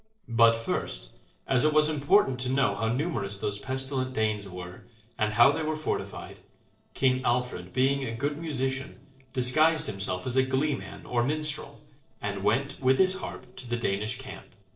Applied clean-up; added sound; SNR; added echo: neural separator model SepFormer DNS4.